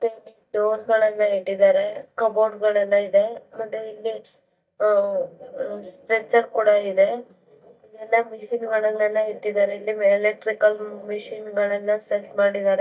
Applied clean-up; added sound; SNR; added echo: neural mask model DeepFilterNet 3.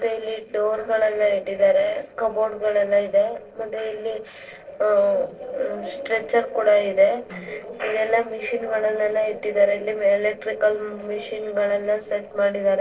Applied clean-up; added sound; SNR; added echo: neural separator model SepFormer DNS4.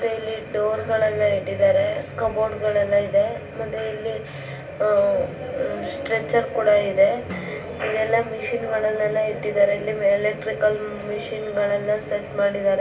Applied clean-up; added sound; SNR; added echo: none; Drum; 20 dB; reverberation time 0.2 s.